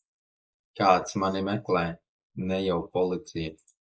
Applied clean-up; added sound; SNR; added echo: neural mask model Resemble Enhance denoiser.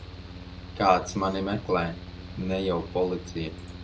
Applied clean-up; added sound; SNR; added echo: none; Mechanical fan; 11 dB; none.